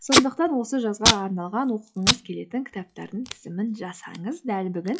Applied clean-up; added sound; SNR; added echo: classical method log-MMSE.